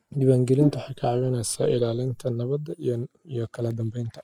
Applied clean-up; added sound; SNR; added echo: neural mask model Resemble Enhance denoiser.